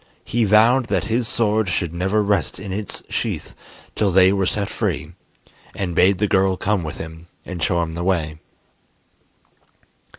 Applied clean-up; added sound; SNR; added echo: none; none; none; none.